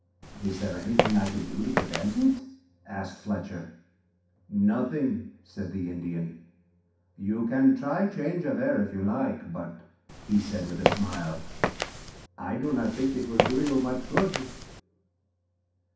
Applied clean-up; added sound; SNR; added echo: none; Walk, footsteps; 1 dB; reverberation time 0.6 s.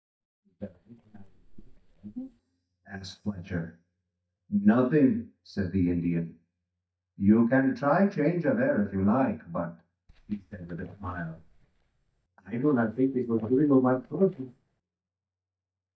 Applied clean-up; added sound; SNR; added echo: neural mask model DeepFilterNet 3.